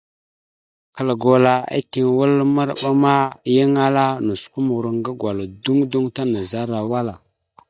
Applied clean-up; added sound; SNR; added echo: neural mask model DeepFilterNet 3.